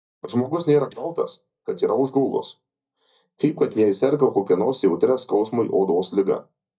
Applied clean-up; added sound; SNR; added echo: neural mask model DeepFilterNet 3.